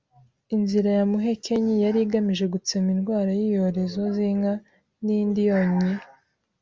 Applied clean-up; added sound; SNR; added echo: none; none; none; none.